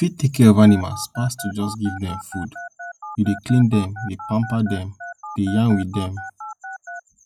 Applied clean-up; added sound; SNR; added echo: classical method log-MMSE.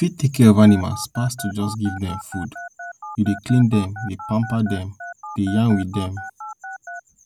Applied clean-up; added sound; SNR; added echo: none; Telephone; 15 dB; none.